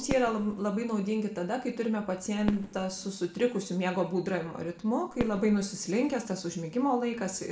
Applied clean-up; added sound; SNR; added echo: none; Fireworks; 14 dB; reverberation time 0.5 s.